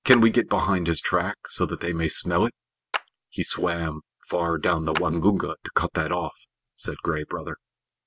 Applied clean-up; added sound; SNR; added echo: none; Clapping; 13 dB; none.